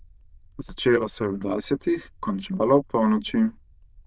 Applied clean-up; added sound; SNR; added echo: neural diffusion model UNIVERSE++.